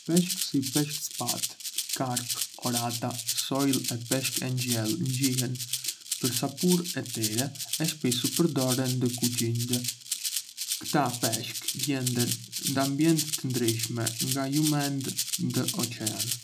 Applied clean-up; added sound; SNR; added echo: none; Rattle (instrument); 4 dB; none.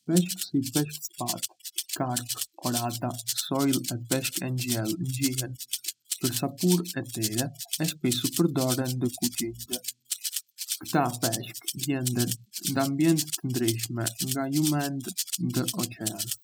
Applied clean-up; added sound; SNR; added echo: classical method spectral subtraction.